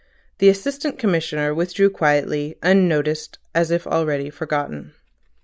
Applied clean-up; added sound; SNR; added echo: none; none; none; none.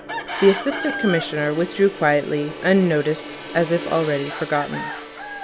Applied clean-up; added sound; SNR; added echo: none; Gong + Chicken, rooster; 10 dB; none.